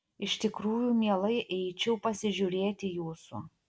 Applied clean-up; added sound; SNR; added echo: none; none; none; none.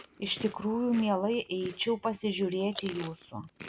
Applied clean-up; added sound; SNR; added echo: none; Chewing, mastication; 14 dB; none.